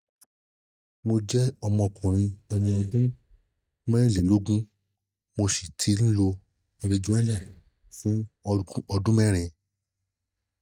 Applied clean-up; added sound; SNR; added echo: neural mask model DeepFilterNet 3.